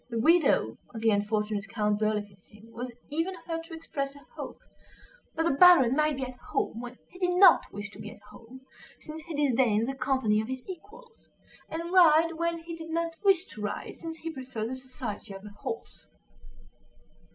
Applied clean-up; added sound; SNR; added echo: none; none; none; none.